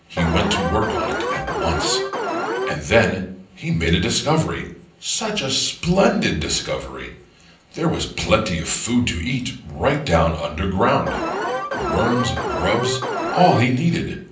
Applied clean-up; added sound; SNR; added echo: none; Alarm; 2 dB; reverberation time 0.6 s.